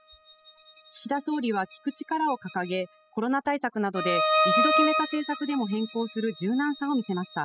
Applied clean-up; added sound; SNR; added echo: classical method spectral subtraction.